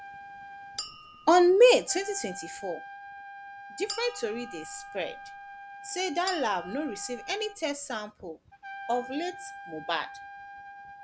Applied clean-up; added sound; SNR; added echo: none; Trumpet + Chink, clink; 14 dB; none.